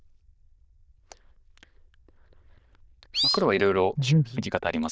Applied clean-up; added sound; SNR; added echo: neural diffusion model UNIVERSE++.